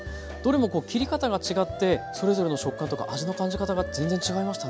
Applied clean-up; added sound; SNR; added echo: none; none; none; none.